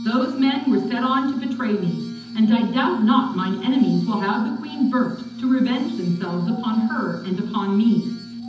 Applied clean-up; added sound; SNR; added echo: none; Glass; 12 dB; reverberation time 0.8 s.